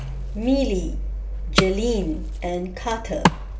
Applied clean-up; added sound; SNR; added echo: none; Wood; 4 dB; reverberation time 0.2 s.